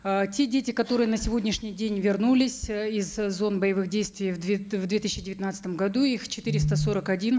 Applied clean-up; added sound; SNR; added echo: none; none; none; none.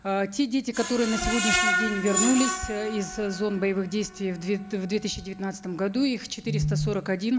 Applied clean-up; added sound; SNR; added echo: none; Screech; 5 dB; none.